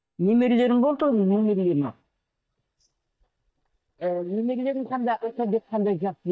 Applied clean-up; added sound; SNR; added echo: neural mask model DeepFilterNet 3.